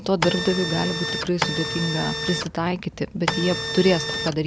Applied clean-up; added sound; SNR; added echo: none; Printer; 3 dB; none.